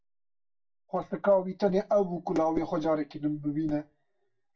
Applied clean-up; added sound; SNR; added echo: none; none; none; reverberation time 0.2 s.